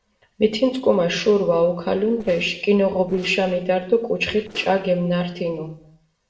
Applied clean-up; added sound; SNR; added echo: neural separator model SepFormer DNS4.